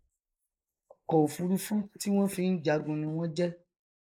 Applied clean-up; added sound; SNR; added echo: neural mask model Resemble Enhance denoiser.